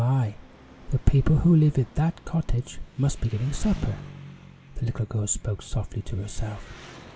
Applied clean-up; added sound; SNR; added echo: none; Engine; 20 dB; none.